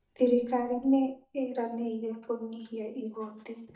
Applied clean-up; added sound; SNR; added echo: neural mask model DeepFilterNet 3.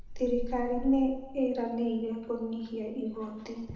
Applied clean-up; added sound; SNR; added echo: none; Wind; 10 dB; reverberation time 0.9 s.